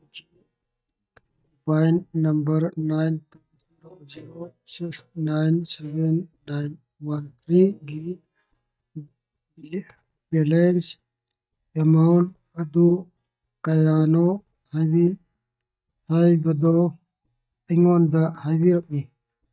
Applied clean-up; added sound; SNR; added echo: neural mask model DeepFilterNet 3.